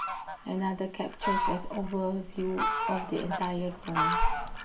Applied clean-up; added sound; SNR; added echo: none; Fowl; -2 dB; reverberation time 0.3 s.